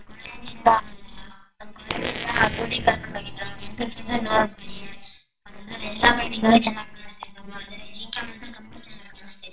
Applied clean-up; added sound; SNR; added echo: neural separator model SepFormer WHAMR!.